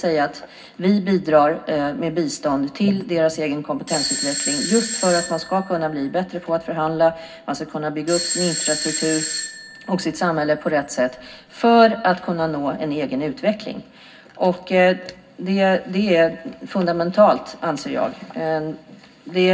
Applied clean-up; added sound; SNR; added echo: none; Bell / Doorbell; 7 dB; reverberation time 0.4 s.